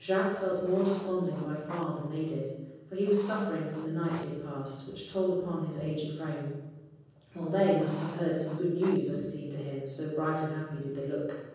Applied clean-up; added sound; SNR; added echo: none; Writing; 17 dB; reverberation time 1.3 s.